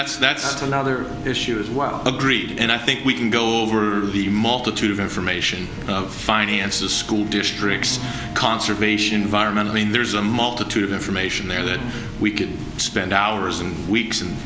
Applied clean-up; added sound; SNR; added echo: none; Harp; 17 dB; none.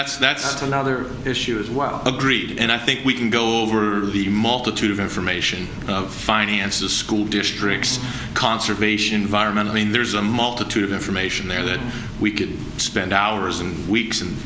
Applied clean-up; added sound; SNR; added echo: none; none; none; none.